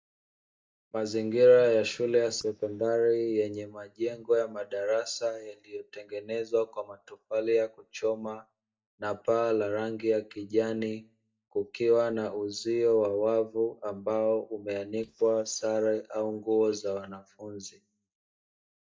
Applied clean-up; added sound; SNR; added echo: neural mask model DeepFilterNet 3.